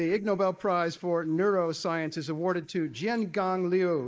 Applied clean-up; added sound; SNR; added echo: neural mask model Resemble Enhance denoiser.